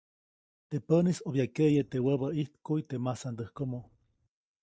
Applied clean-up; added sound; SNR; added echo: neural mask model DeepFilterNet 3.